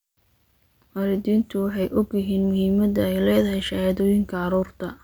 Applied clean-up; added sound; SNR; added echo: none; none; none; none.